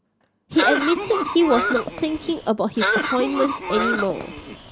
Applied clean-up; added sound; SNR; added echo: none; Cough; 2 dB; none.